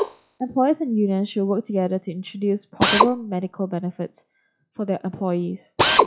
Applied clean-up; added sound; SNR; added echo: classical method log-MMSE.